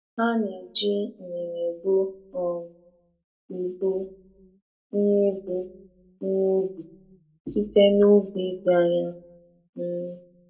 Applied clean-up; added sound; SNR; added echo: none; none; none; reverberation time 0.2 s.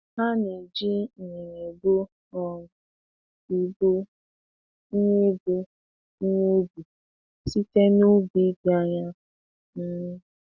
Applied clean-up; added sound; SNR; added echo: none; none; none; none.